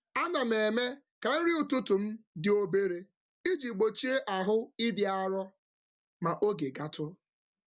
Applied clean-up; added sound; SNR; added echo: none; none; none; none.